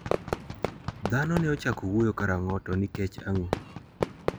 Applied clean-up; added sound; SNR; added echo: none; Fireworks; 5 dB; none.